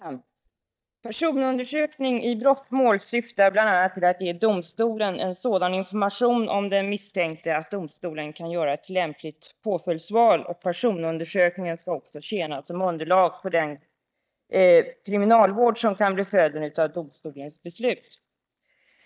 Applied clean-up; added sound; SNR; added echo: neural mask model DeepFilterNet 3.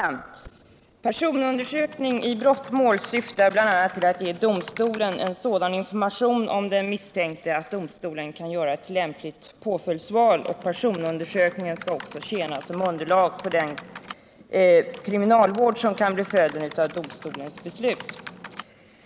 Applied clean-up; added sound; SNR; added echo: none; Typing; 18 dB; none.